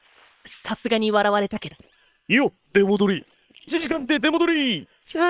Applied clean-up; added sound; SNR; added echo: neural separator model SepFormer WHAM!.